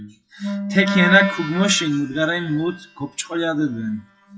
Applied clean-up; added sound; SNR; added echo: classical method WPE with log-MMSE.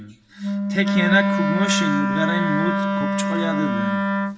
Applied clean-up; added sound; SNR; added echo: none; Wind instrument, woodwind instrument; -4 dB; reverberation time 1.0 s.